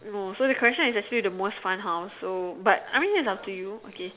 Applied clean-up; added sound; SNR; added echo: none; none; none; none.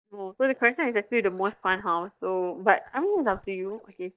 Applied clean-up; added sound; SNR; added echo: neural mask model DeepFilterNet 3.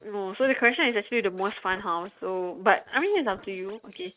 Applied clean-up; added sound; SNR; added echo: neural mask model RNNoise.